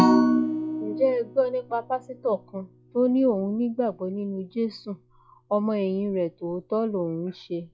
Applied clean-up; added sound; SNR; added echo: classical method log-MMSE.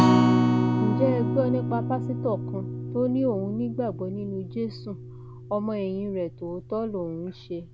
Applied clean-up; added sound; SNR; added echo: none; Acoustic guitar; -2 dB; none.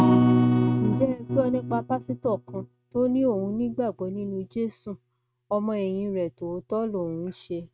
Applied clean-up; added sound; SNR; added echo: neural mask model RNNoise.